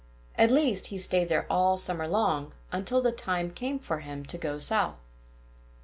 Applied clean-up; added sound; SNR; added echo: none; none; none; none.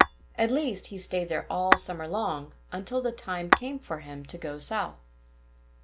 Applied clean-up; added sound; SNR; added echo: none; Tap / Glass; -2 dB; none.